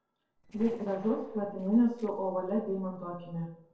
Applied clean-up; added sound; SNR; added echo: neural separator model SepFormer DNS4.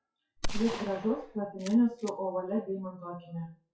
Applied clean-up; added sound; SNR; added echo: classical method WPE with log-MMSE.